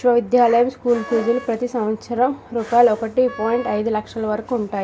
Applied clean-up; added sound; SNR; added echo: none; Wind instrument, woodwind instrument; 20 dB; none.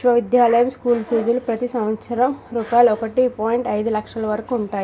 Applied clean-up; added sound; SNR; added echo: none; none; none; none.